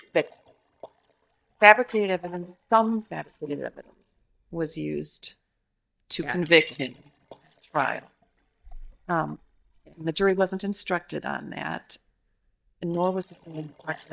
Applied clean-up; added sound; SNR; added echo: neural mask model DeepFilterNet 3.